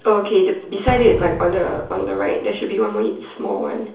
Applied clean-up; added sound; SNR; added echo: none; Explosion; 13 dB; reverberation time 0.7 s.